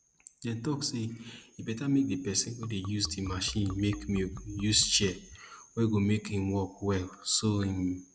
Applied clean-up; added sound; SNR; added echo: none; Liquid; 14 dB; none.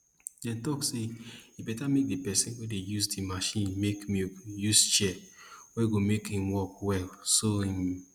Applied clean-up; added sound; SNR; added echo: none; none; none; none.